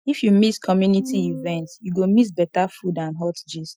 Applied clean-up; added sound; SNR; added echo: classical method Wiener filter.